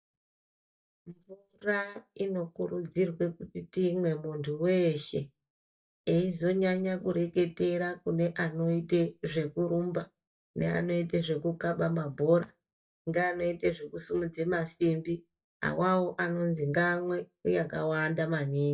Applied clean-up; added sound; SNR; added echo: neural mask model DeepFilterNet 3.